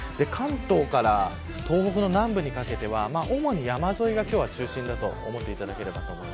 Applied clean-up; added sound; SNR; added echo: none; none; none; none.